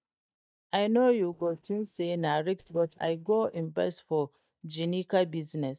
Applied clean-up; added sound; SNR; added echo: neural mask model DeepFilterNet 3.